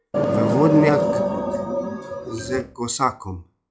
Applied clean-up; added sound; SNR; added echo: classical method log-MMSE.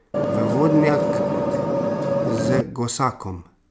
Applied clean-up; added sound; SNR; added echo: none; Vehicle; -4 dB; none.